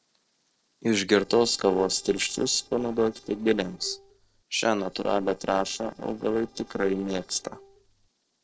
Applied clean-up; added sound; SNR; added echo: neural separator model SepFormer DNS4.